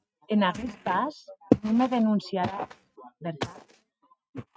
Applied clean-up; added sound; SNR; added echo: neural mask model RNNoise.